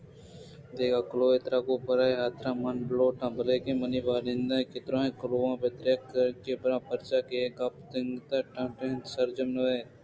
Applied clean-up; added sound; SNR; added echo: none; none; none; none.